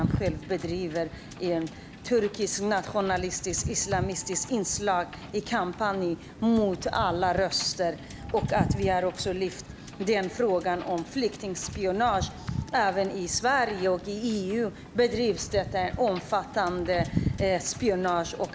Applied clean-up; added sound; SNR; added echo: none; Wind / Boat, Water vehicle; 8 dB; none.